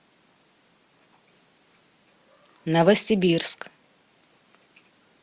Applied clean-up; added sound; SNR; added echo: none; none; none; none.